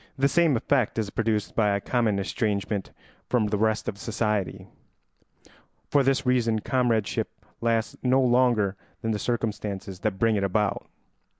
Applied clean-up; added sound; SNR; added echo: none; none; none; none.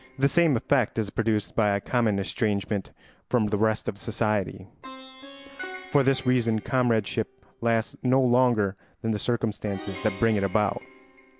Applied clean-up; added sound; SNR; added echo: none; Plucked string instrument; 19 dB; none.